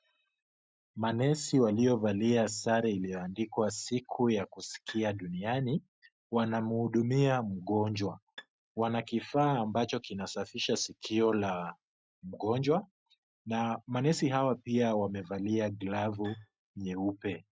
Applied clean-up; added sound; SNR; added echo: neural mask model RNNoise.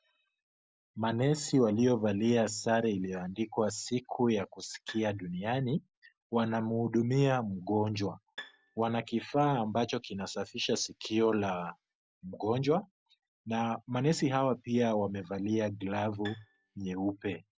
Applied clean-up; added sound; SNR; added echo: none; Bowed string instrument; 20 dB; none.